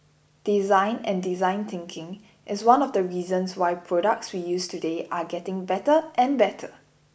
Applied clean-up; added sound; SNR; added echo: none; none; none; none.